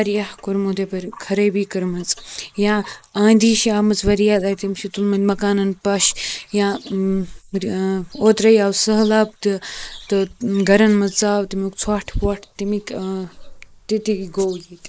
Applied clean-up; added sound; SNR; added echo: neural mask model Resemble Enhance denoiser.